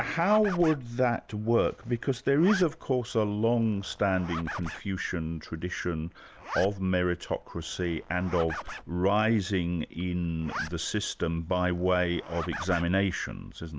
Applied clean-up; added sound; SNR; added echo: none; Zipper (clothing); 14 dB; none.